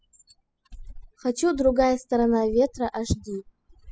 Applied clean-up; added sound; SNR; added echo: classical method spectral subtraction.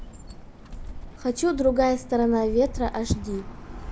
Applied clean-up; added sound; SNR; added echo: none; Bird; 11 dB; none.